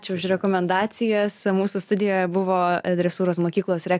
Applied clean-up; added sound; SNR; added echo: none; none; none; none.